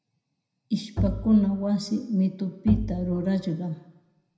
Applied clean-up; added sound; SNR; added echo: none; Bowed string instrument; 6 dB; reverberation time 0.7 s.